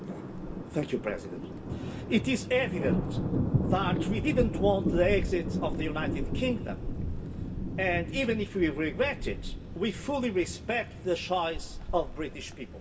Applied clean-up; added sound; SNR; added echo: none; Thunder; 2 dB; reverberation time 0.2 s.